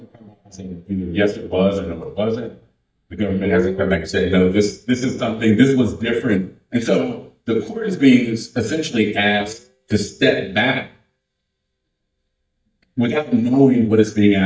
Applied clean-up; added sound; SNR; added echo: neural mask model DeepFilterNet 3.